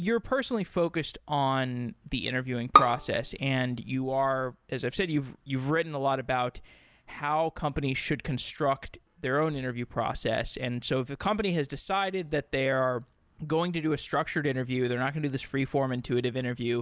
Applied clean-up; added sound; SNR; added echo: none; Bowed string instrument; -1 dB; none.